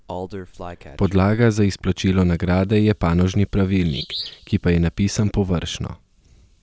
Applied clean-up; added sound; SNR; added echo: none; Bird vocalization, bird call, bird song; 18 dB; none.